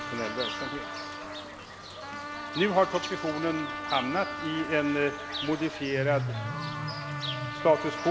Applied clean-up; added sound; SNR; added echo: none; Trumpet + Bird / Fowl; 5 dB; none.